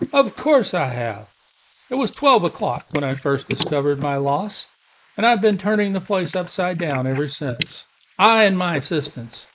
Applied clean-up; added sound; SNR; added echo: neural mask model Resemble Enhance denoiser.